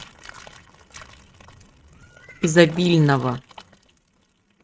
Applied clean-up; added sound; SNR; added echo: neural mask model RNNoise.